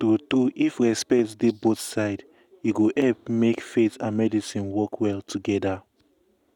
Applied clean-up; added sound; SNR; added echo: none; none; none; none.